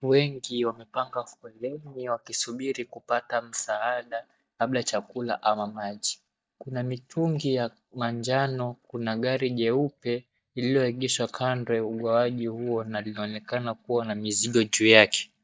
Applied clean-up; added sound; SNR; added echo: neural mask model DeepFilterNet 3.